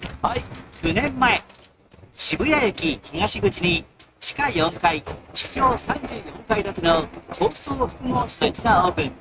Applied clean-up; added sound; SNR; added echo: neural mask model RNNoise.